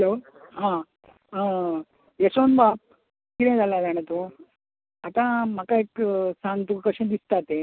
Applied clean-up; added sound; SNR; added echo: none; none; none; none.